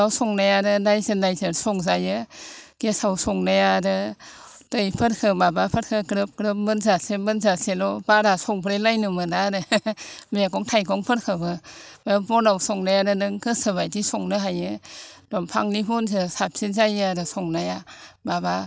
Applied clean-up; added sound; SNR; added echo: none; none; none; none.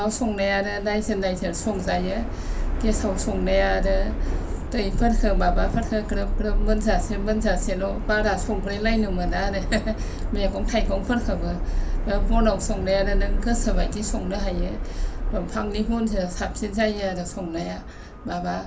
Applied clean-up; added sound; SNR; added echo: none; Subway, metro, underground; 0 dB; reverberation time 0.3 s.